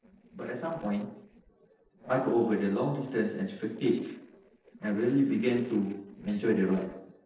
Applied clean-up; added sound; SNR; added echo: neural separator model SepFormer DNS4.